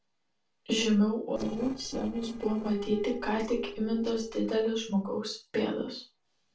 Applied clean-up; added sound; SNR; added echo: neural separator model SepFormer DNS4.